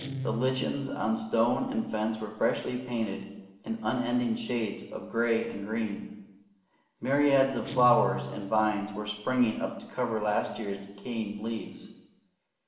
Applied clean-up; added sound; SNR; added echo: none; Guitar; 14 dB; reverberation time 1.0 s.